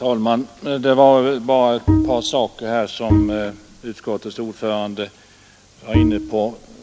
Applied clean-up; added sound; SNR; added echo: none; Bowed string instrument; 0 dB; none.